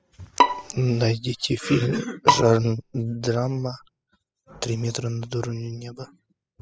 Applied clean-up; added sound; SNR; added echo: classical method spectral subtraction.